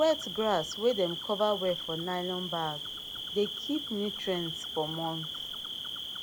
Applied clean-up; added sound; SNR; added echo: none; Cricket; 6 dB; none.